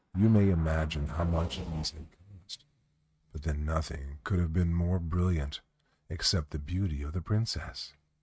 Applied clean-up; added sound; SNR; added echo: neural mask model RNNoise.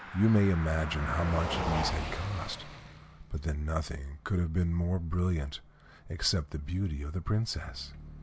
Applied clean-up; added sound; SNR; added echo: none; Car passing by; 10 dB; none.